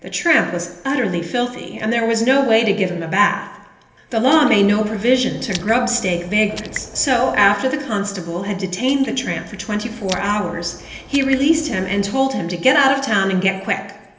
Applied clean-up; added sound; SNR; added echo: none; Raindrop; 17 dB; reverberation time 1.4 s.